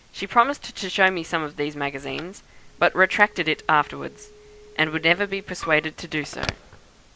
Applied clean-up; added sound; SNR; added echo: none; Bowed string instrument + Telephone; 18 dB; none.